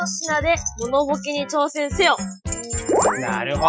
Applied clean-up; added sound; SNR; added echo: classical method Wiener filter.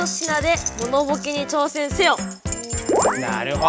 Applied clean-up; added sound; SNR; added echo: none; Keys jangling; 11 dB; none.